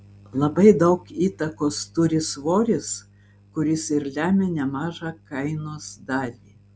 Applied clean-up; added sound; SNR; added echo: none; none; none; none.